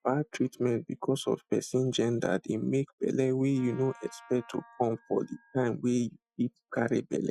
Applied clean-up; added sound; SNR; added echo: classical method Wiener filter.